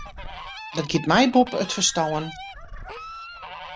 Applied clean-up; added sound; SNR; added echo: none; Fowl; 13 dB; none.